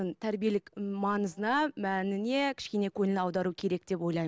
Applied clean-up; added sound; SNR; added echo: none; none; none; none.